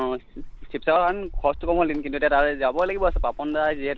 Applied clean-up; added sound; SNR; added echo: none; Keys jangling; 9 dB; none.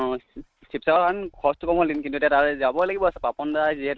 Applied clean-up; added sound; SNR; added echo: neural mask model RNNoise.